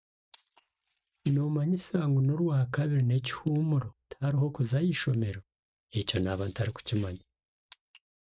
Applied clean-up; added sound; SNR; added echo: neural mask model RNNoise.